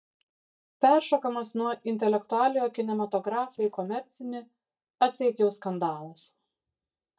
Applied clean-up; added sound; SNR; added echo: neural mask model DeepFilterNet 3.